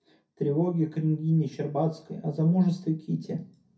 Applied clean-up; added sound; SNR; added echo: none; none; none; reverberation time 0.3 s.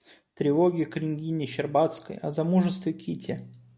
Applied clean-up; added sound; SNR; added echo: none; none; none; none.